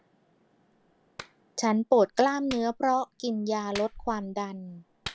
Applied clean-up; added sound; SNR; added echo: none; Clapping; 18 dB; none.